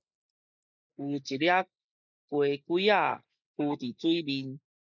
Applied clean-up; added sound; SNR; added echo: neural mask model Resemble Enhance denoiser.